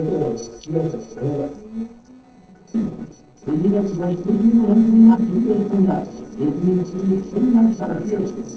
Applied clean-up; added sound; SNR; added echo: neural separator model SepFormer DNS4.